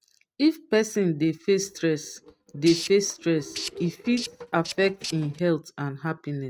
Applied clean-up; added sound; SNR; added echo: neural mask model RNNoise.